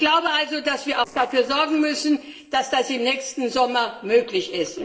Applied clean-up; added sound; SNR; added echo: neural separator model SepFormer DNS4.